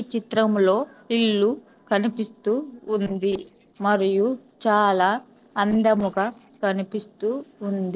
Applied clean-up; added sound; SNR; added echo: neural separator model SepFormer DNS4.